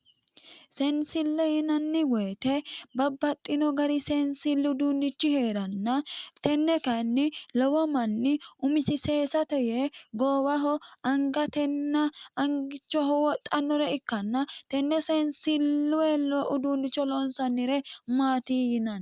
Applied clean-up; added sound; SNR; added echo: none; none; none; none.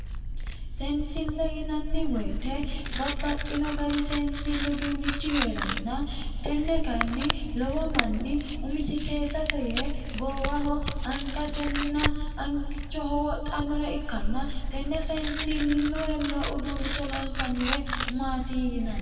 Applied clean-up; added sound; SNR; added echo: none; Tearing; -1 dB; reverberation time 2.1 s.